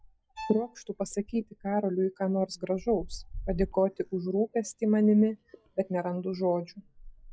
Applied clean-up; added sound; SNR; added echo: classical method log-MMSE.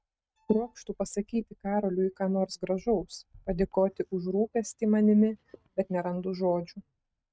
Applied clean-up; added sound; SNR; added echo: neural mask model RNNoise.